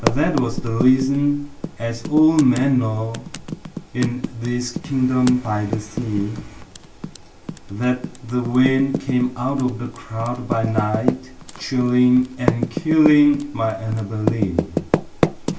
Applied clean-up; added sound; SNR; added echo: none; Typing; 7 dB; reverberation time 0.2 s.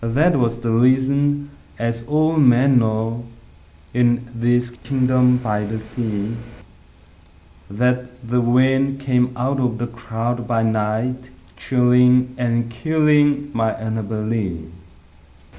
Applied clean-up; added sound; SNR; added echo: none; none; none; none.